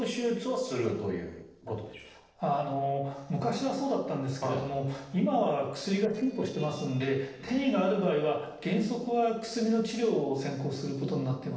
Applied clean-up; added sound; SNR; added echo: neural separator model SepFormer DNS4.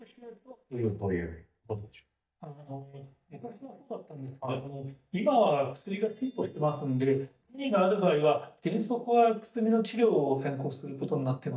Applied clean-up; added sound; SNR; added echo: neural mask model DeepFilterNet 3.